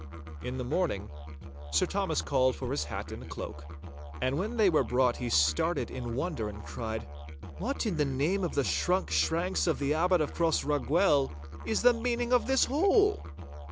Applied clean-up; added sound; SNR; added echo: none; Musical instrument; 10 dB; none.